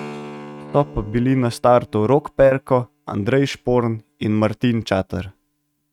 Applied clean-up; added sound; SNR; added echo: neural mask model RNNoise.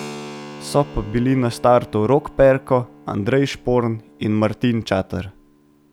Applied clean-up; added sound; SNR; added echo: none; Keyboard (musical); 19 dB; none.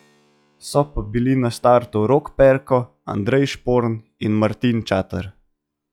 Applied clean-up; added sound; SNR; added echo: classical method log-MMSE.